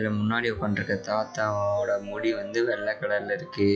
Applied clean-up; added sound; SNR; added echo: classical method log-MMSE.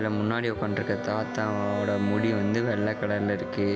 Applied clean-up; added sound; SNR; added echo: none; Bowed string instrument; 11 dB; none.